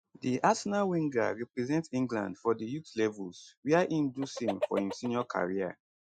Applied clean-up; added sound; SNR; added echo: classical method Wiener filter.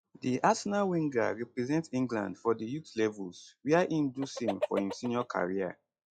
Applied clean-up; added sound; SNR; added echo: classical method log-MMSE.